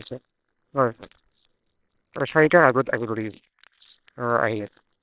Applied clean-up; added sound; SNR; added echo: neural separator model SepFormer WHAMR!.